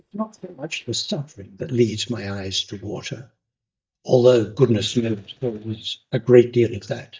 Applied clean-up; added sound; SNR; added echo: neural mask model DeepFilterNet 3.